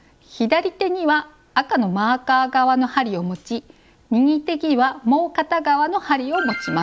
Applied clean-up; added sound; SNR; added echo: none; none; none; none.